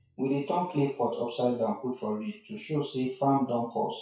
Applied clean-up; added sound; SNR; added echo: classical method WPE with log-MMSE.